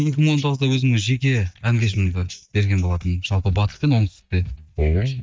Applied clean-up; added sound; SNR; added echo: neural mask model DeepFilterNet 3.